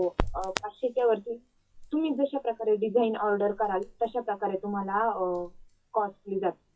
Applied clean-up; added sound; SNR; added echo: classical method WPE with log-MMSE.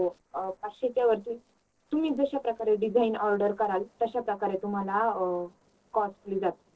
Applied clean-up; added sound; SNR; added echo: neural separator model SepFormer DNS4.